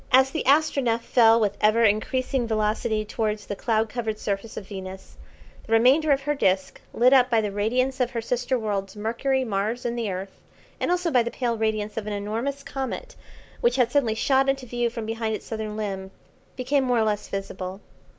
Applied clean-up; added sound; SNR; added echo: none; none; none; none.